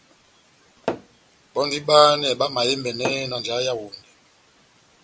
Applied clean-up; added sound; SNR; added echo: none; Tap / Hammer; 10 dB; none.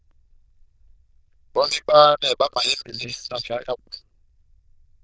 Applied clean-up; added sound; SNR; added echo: neural diffusion model UNIVERSE++.